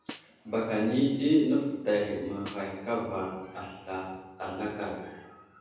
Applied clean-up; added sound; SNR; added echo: none; Snare drum; 20 dB; reverberation time 1.1 s.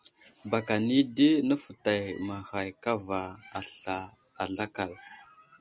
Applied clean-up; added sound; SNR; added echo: none; none; none; none.